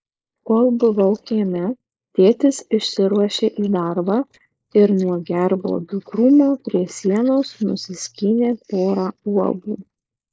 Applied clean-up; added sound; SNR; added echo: neural mask model Resemble Enhance denoiser.